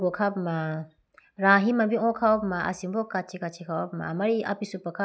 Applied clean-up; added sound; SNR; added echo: none; none; none; none.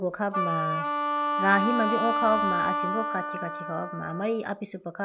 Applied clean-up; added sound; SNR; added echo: none; Wind instrument, woodwind instrument; 0 dB; none.